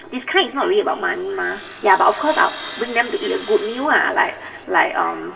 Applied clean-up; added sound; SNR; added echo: none; Sawing; 17 dB; reverberation time 2.5 s.